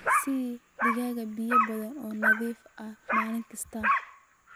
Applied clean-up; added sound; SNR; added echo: none; Dog; -4 dB; none.